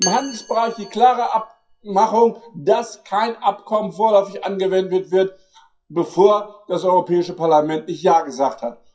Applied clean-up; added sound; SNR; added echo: classical method WPE with log-MMSE.